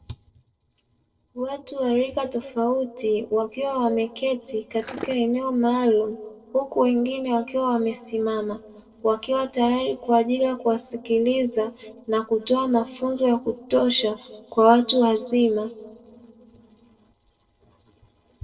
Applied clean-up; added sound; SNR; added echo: neural separator model SepFormer DNS4.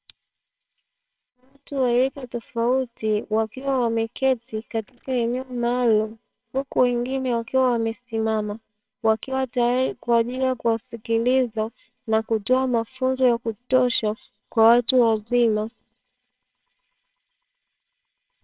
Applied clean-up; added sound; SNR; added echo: neural separator model SepFormer WHAMR!.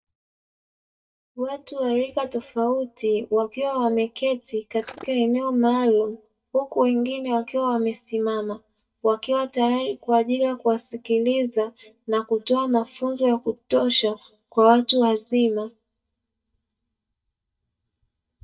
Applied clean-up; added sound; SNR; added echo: neural mask model DeepFilterNet 3.